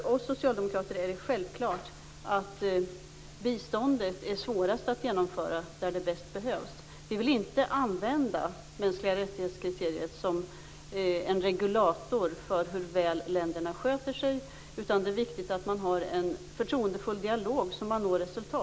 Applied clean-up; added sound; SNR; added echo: none; none; none; none.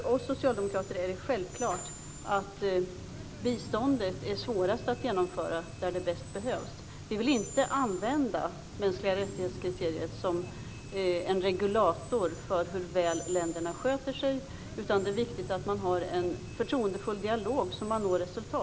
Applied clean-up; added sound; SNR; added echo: none; Screech; 13 dB; none.